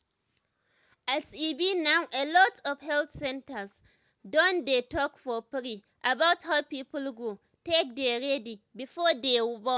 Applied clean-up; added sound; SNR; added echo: none; none; none; none.